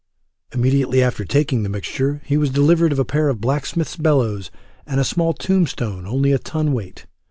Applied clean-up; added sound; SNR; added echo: none; none; none; none.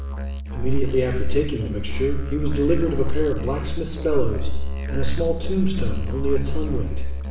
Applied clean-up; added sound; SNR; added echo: none; Musical instrument; 9 dB; reverberation time 0.7 s.